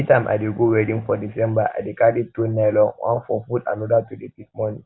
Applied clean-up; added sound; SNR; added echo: none; none; none; none.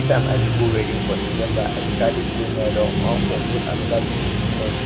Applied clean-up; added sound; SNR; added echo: none; Guitar; -3 dB; none.